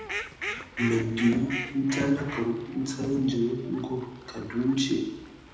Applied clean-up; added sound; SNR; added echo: none; Fowl; 10 dB; reverberation time 0.9 s.